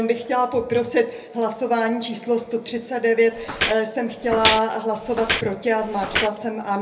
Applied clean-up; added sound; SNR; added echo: none; Walk, footsteps; 5 dB; reverberation time 0.3 s.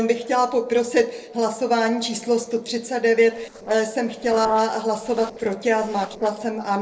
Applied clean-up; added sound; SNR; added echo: neural separator model SepFormer DNS4.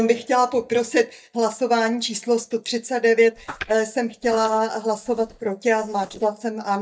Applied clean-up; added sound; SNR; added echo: neural mask model DeepFilterNet 3.